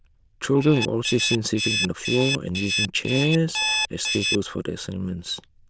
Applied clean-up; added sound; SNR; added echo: neural diffusion model UNIVERSE++.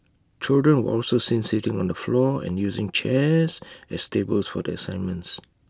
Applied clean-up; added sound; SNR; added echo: none; none; none; none.